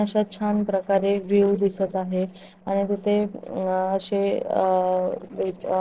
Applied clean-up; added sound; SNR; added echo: neural separator model SepFormer DNS4.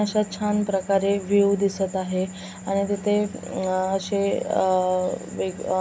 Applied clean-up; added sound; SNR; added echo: none; none; none; none.